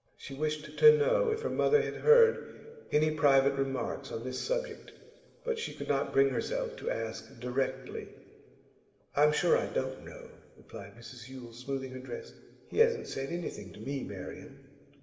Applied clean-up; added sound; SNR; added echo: none; none; none; reverberation time 2.6 s.